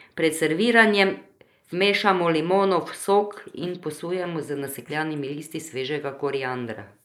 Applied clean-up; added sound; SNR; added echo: neural mask model Resemble Enhance denoiser.